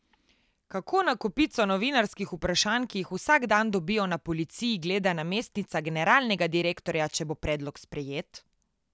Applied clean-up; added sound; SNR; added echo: none; none; none; none.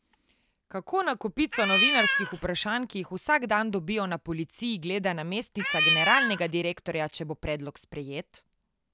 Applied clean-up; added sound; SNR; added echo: none; Cat; -5 dB; none.